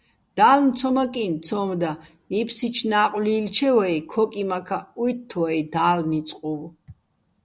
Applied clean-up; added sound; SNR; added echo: none; none; none; none.